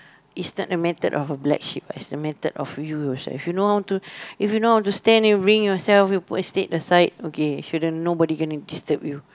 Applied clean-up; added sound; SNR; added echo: none; none; none; none.